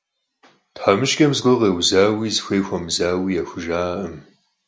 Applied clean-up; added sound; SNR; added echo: none; none; none; none.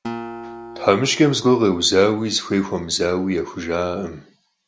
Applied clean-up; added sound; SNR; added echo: none; Acoustic guitar; 17 dB; none.